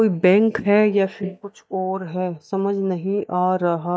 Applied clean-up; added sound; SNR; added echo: neural mask model DeepFilterNet 3.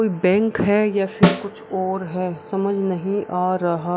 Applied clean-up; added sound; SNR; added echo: none; Snare drum; 4 dB; none.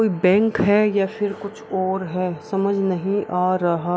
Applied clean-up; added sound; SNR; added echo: none; none; none; none.